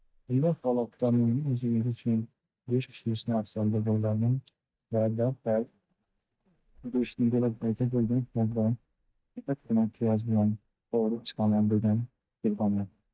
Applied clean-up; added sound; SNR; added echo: neural mask model DeepFilterNet 3.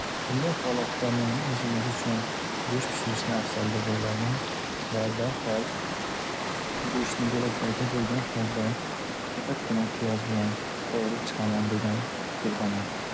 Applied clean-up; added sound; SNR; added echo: none; Water; 1 dB; none.